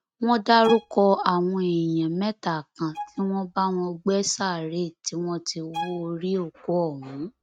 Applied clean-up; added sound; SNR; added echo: neural mask model RNNoise.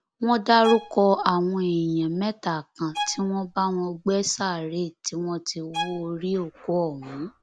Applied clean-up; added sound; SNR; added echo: none; Bowed string instrument; 13 dB; none.